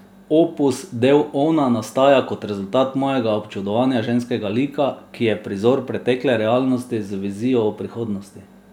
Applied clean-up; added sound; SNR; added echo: none; none; none; none.